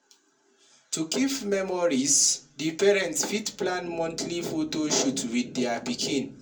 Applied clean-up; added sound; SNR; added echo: none; none; none; reverberation time 0.2 s.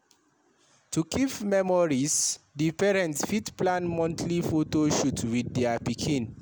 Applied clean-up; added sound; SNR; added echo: none; none; none; none.